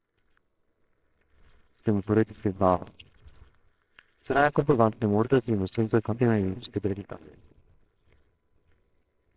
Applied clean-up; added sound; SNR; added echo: neural separator model SepFormer WHAMR!.